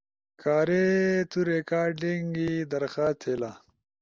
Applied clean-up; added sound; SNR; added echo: none; none; none; none.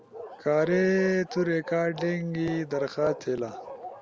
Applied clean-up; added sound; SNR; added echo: none; Bark; 12 dB; none.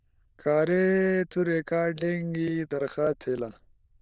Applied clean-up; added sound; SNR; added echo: neural diffusion model UNIVERSE++.